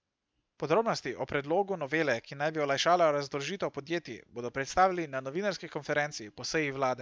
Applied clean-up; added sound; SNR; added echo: none; none; none; none.